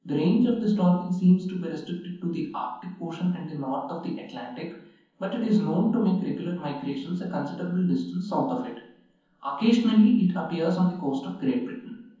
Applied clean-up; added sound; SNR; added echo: none; none; none; reverberation time 0.7 s.